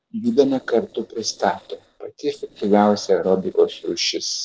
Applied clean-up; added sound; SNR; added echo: neural separator model SepFormer DNS4.